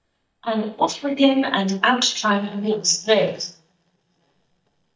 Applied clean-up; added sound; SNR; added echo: neural mask model DeepFilterNet 3.